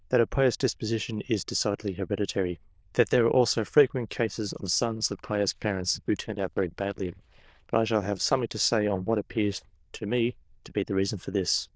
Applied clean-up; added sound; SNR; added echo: neural diffusion model UNIVERSE++.